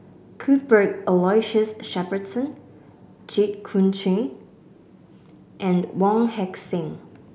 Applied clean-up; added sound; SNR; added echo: none; none; none; none.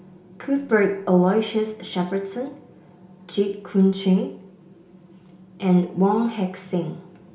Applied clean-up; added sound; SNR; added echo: none; none; none; reverberation time 0.4 s.